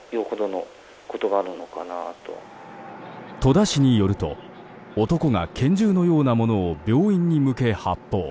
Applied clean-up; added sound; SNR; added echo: none; none; none; none.